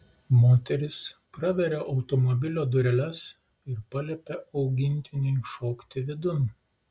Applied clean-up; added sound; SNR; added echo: none; none; none; none.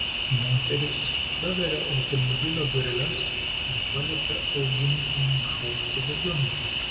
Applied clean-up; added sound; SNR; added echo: none; Cricket; -1 dB; reverberation time 1.6 s.